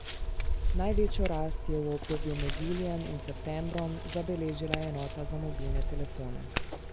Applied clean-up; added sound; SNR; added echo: none; Scissors; -4 dB; none.